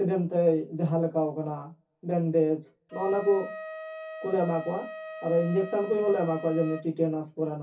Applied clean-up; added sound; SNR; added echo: none; Wind instrument, woodwind instrument; 14 dB; reverberation time 0.3 s.